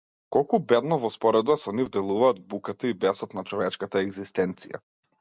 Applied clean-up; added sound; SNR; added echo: none; none; none; none.